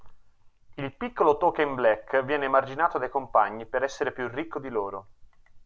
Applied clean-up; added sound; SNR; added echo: none; none; none; none.